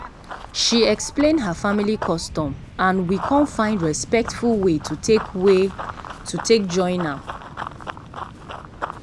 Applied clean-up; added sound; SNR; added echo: none; Run + Waves, surf; 12 dB; none.